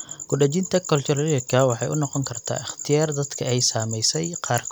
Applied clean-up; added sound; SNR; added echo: none; none; none; none.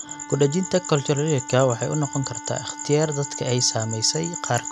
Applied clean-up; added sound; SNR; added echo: none; Wind instrument, woodwind instrument; 16 dB; none.